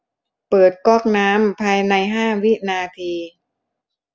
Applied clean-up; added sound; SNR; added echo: none; none; none; none.